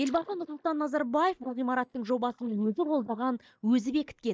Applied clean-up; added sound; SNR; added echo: neural mask model DeepFilterNet 3.